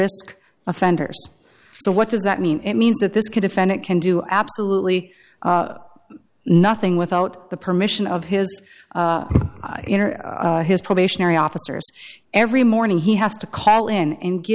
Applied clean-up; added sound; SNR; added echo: none; none; none; none.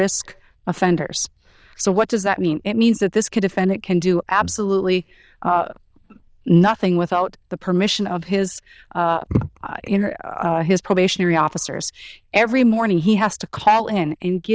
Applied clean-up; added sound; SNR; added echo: neural diffusion model UNIVERSE++.